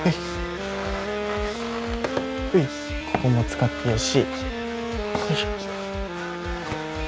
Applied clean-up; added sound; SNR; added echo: none; Wind instrument, woodwind instrument; 4 dB; none.